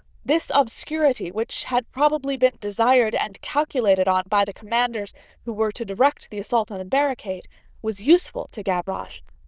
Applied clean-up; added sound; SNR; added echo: neural diffusion model UNIVERSE++.